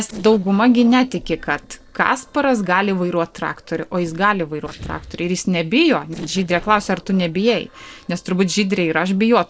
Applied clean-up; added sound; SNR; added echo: neural separator model SepFormer DNS4.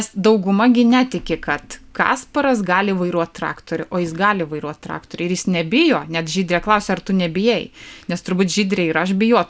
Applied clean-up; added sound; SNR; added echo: none; none; none; none.